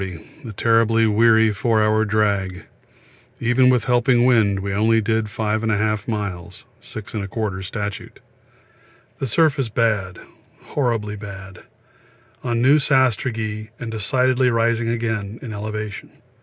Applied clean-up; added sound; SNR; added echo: none; none; none; none.